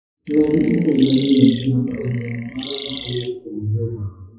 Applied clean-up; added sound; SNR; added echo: classical method WPE with log-MMSE.